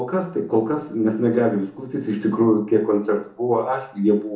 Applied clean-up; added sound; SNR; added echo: none; none; none; reverberation time 0.7 s.